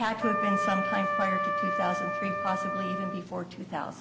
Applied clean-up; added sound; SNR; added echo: none; Wind instrument, woodwind instrument; -2 dB; none.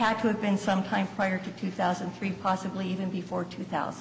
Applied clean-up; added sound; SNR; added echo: none; none; none; none.